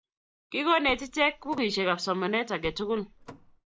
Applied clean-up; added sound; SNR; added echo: none; Car; 18 dB; none.